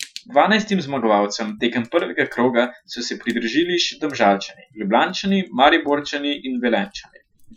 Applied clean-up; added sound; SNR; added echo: classical method Wiener filter.